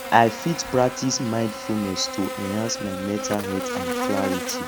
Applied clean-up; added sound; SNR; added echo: none; Buzz; 6 dB; none.